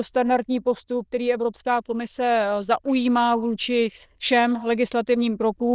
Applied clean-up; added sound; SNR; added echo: neural diffusion model UNIVERSE++.